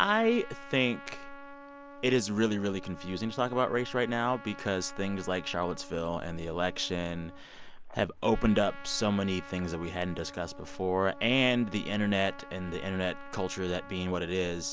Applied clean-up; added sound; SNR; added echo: none; Trumpet; 17 dB; none.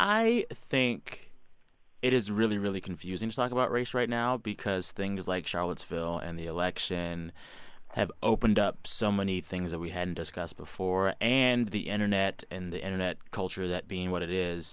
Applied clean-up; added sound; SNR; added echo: none; none; none; none.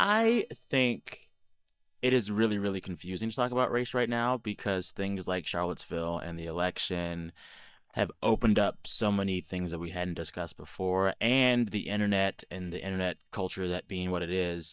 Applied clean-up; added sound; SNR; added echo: neural mask model DeepFilterNet 3.